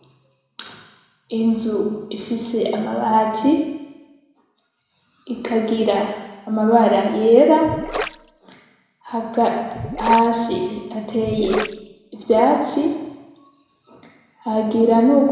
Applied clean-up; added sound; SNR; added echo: none; Gurgling; 9 dB; reverberation time 1.0 s.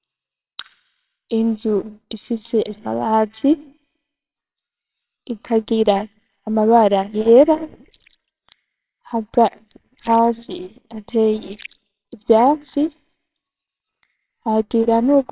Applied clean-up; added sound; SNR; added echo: neural separator model SepFormer WHAMR!.